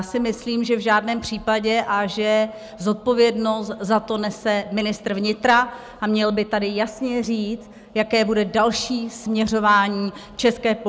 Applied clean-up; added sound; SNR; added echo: none; none; none; none.